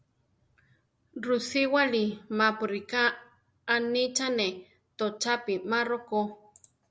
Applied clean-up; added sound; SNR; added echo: none; none; none; none.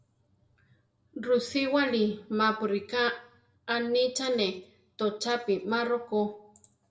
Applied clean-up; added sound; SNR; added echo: none; none; none; reverberation time 0.4 s.